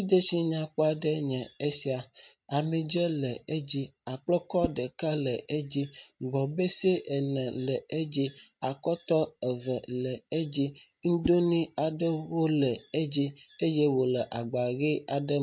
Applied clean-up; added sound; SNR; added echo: neural mask model RNNoise.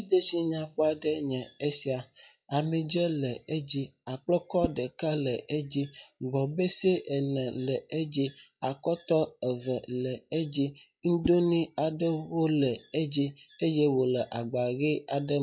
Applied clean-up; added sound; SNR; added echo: classical method log-MMSE.